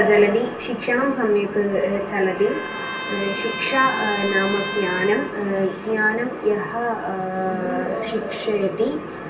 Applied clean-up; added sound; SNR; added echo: none; Trumpet; 13 dB; reverberation time 0.3 s.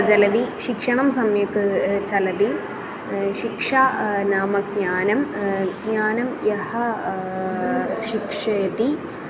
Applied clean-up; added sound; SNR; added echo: none; none; none; none.